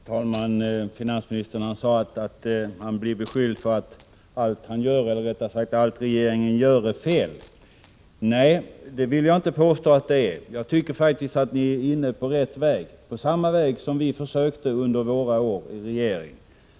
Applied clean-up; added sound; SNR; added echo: none; Coin (dropping); 17 dB; none.